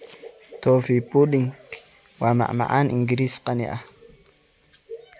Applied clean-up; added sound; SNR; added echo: none; none; none; none.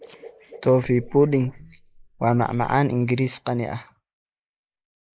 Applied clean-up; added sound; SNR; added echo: neural mask model Resemble Enhance denoiser.